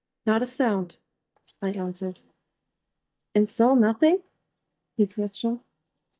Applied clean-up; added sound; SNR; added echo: neural mask model DeepFilterNet 3.